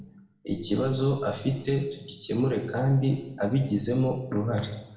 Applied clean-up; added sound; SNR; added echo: none; none; none; reverberation time 0.8 s.